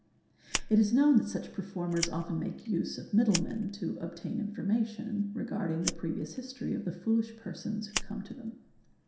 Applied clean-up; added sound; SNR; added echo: none; Fire; 11 dB; reverberation time 0.7 s.